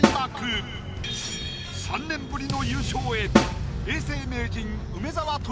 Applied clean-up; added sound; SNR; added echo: none; Snare drum; 0 dB; none.